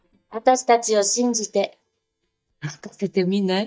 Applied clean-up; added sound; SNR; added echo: neural mask model DeepFilterNet 3.